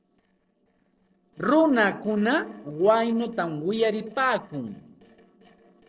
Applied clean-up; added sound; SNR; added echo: neural separator model SepFormer DNS4.